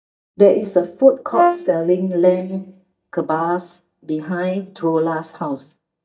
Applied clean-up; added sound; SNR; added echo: neural mask model DeepFilterNet 3.